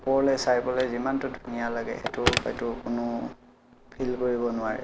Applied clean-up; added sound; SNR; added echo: none; Telephone; 8 dB; none.